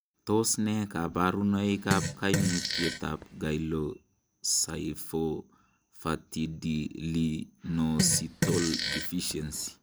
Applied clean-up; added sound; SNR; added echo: none; Fart; 2 dB; none.